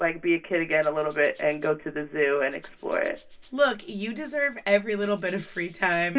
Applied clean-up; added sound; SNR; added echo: none; Rattle (instrument); 17 dB; reverberation time 0.1 s.